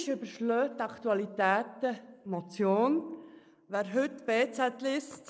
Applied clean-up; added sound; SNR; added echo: neural mask model Resemble Enhance denoiser.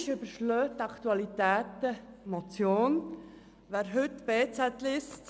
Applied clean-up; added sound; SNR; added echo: none; none; none; none.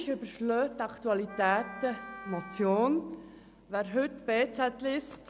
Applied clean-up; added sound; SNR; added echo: none; Wind instrument, woodwind instrument; 15 dB; none.